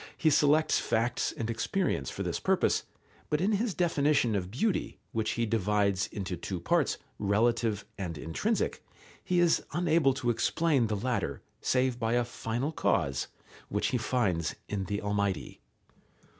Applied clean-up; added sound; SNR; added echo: none; none; none; none.